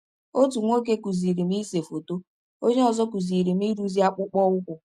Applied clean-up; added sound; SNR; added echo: none; none; none; none.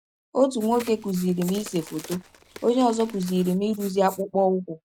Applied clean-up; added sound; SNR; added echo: none; Crack + Writing; 19 dB; none.